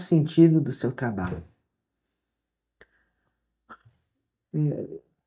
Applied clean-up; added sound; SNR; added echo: neural mask model DeepFilterNet 3.